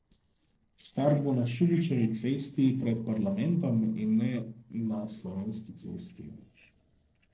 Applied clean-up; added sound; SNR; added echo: neural separator model SepFormer DNS4.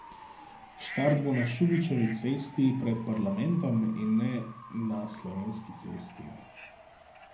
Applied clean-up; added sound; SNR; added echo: none; Bird / Fowl; 16 dB; reverberation time 0.6 s.